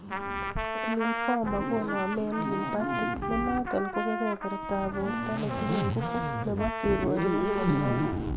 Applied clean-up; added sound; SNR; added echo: none; Trumpet + Zipper (clothing); -2 dB; none.